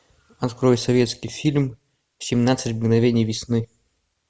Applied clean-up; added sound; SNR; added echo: none; none; none; none.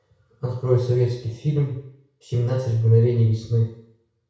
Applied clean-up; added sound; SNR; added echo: none; none; none; reverberation time 0.6 s.